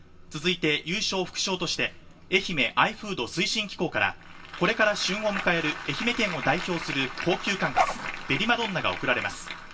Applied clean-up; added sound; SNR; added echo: none; Dog; 2 dB; reverberation time 0.2 s.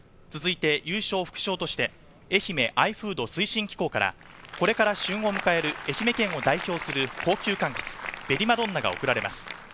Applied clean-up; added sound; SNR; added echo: none; none; none; none.